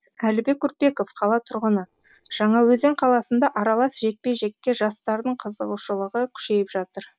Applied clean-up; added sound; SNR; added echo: neural separator model SepFormer DNS4.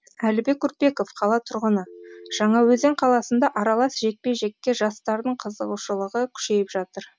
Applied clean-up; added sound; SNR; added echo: none; Telephone; 20 dB; none.